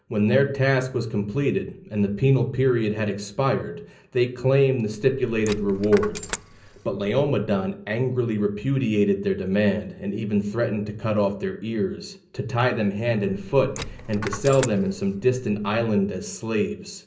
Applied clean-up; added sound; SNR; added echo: none; Coin (dropping); 13 dB; reverberation time 0.5 s.